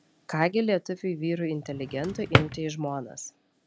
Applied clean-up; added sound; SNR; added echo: none; Drawer open or close; -2 dB; none.